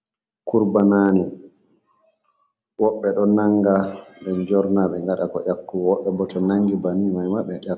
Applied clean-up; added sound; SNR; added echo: none; none; none; none.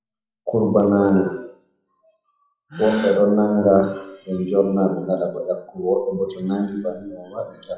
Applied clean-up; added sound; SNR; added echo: classical method WPE with log-MMSE.